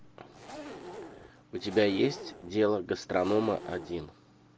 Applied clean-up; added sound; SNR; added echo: none; Zipper (clothing); 14 dB; none.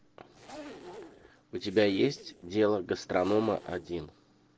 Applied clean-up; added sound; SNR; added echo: neural separator model SepFormer DNS4.